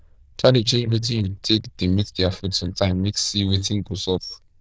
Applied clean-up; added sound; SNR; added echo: neural diffusion model UNIVERSE++.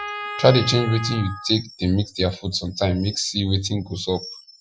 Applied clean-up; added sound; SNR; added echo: classical method Wiener filter.